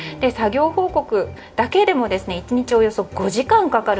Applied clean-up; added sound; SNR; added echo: none; none; none; reverberation time 0.5 s.